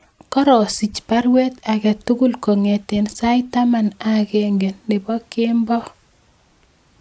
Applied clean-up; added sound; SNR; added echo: none; none; none; none.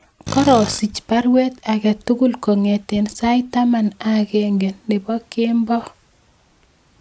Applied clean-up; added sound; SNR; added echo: none; Tools; 11 dB; none.